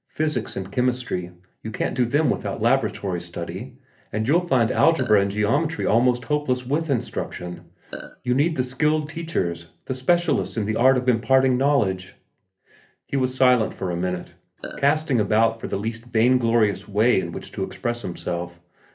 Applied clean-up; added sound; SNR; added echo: none; Burping, eructation; 12 dB; reverberation time 0.3 s.